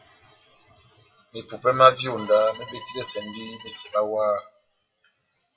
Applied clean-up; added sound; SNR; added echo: classical method WPE with log-MMSE.